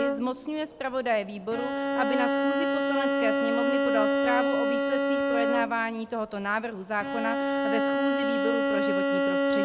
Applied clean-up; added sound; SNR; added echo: none; Bowed string instrument; -4 dB; none.